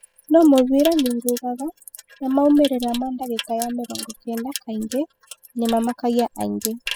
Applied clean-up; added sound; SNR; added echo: classical method spectral subtraction.